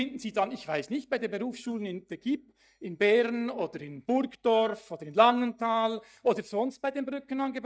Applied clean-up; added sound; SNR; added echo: neural mask model DeepFilterNet 3.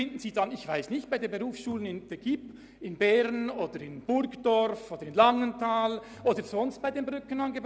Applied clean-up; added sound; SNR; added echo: none; none; none; none.